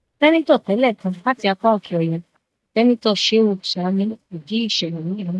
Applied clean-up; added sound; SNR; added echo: neural mask model DeepFilterNet 3.